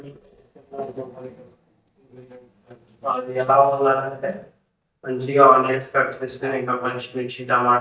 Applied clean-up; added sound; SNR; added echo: neural mask model DeepFilterNet 3.